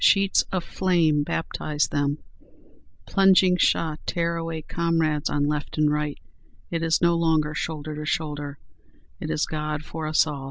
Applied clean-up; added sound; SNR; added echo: none; none; none; none.